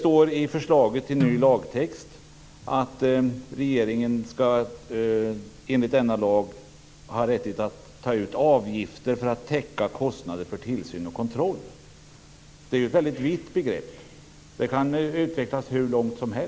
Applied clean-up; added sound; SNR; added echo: none; Snare drum; 10 dB; none.